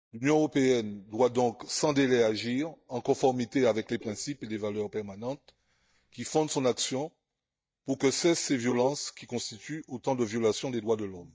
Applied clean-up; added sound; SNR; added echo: neural mask model DeepFilterNet 3.